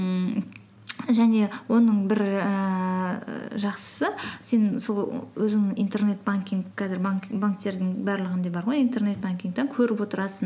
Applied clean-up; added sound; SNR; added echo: none; none; none; none.